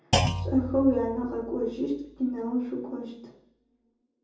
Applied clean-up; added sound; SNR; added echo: none; Thump, thud; 4 dB; reverberation time 0.7 s.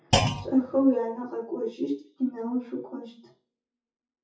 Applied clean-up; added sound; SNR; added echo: classical method WPE with log-MMSE.